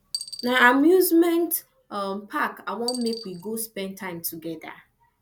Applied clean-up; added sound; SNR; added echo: none; Coin (dropping); 17 dB; none.